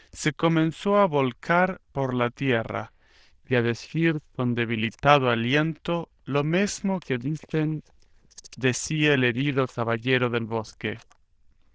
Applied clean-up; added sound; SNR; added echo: neural diffusion model UNIVERSE++.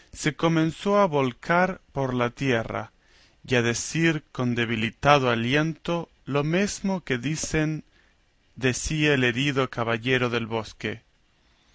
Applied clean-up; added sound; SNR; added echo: none; none; none; none.